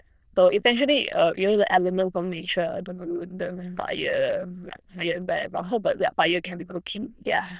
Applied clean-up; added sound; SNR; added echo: neural diffusion model UNIVERSE++.